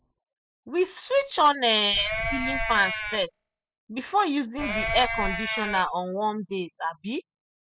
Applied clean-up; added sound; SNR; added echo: classical method spectral subtraction.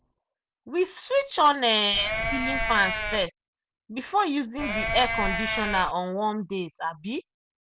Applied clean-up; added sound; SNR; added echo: none; Livestock, farm animals, working animals; 1 dB; none.